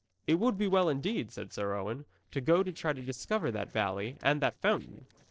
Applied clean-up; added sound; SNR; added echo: neural separator model SepFormer DNS4.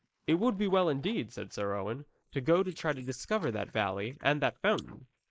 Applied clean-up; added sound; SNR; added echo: neural mask model Resemble Enhance denoiser.